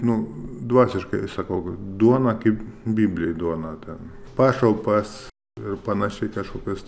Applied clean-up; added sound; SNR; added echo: none; none; none; none.